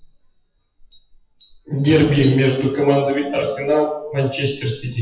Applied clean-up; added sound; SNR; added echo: classical method WPE with log-MMSE.